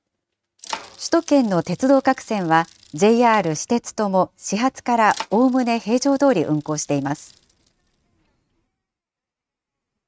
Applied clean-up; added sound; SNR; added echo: neural mask model RNNoise.